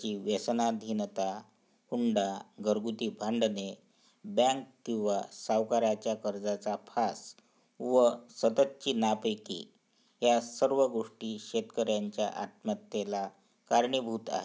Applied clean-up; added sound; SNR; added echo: none; none; none; none.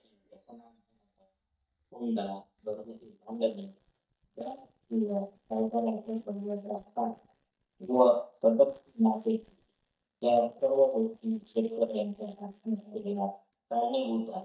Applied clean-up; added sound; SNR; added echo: neural mask model DeepFilterNet 3.